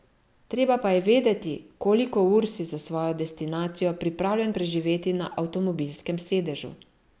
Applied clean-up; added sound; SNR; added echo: none; none; none; none.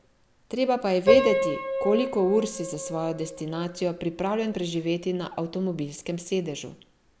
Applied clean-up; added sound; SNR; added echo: none; Piano; 4 dB; none.